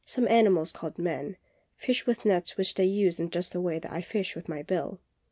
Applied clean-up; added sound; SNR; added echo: none; none; none; none.